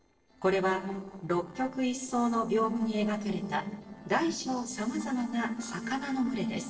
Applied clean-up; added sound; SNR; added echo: neural separator model SepFormer DNS4.